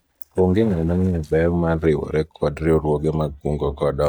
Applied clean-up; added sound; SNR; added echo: neural mask model DeepFilterNet 3.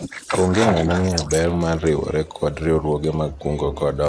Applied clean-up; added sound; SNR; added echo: neural mask model Resemble Enhance denoiser.